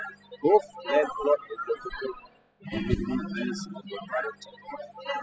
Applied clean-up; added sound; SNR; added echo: classical method spectral subtraction.